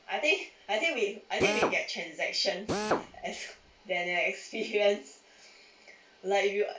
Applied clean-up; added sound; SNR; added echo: none; Drill; 1 dB; reverberation time 0.3 s.